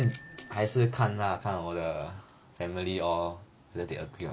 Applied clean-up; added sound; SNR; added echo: none; Bicycle bell; 17 dB; none.